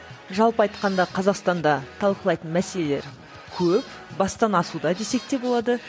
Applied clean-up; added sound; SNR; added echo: none; Squeak; 19 dB; none.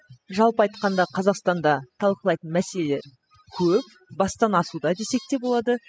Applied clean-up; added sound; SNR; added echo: classical method spectral subtraction.